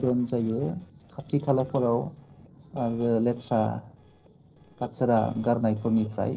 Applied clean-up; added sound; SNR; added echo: neural separator model SepFormer DNS4.